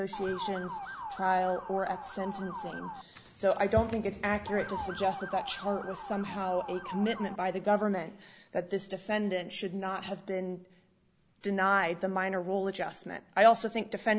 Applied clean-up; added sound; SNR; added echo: none; Motor vehicle (road) / Siren; 10 dB; none.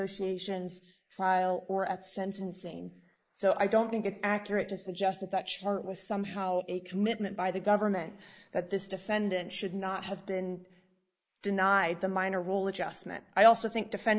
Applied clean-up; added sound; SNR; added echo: neural mask model Resemble Enhance denoiser.